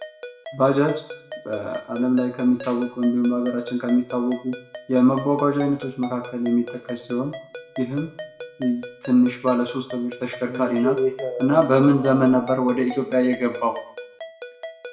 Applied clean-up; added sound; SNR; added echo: none; Ringtone; 16 dB; reverberation time 0.6 s.